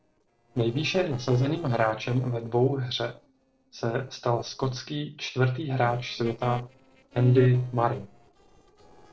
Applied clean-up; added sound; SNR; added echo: neural separator model SepFormer DNS4.